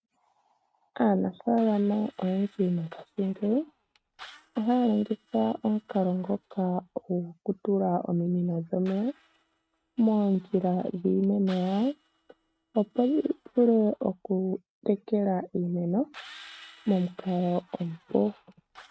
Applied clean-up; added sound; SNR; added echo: neural mask model RNNoise.